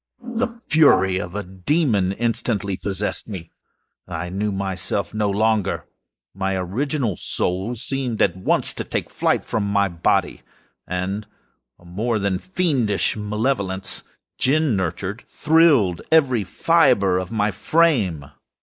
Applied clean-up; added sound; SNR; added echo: neural mask model Resemble Enhance denoiser.